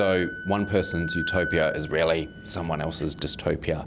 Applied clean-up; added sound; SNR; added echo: none; Wind instrument, woodwind instrument; 11 dB; none.